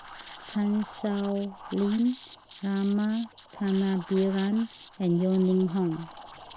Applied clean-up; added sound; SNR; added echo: none; Liquid; 15 dB; none.